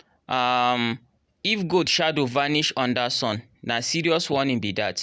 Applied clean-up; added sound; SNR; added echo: none; none; none; none.